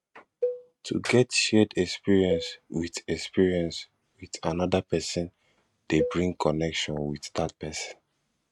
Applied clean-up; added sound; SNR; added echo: neural mask model RNNoise.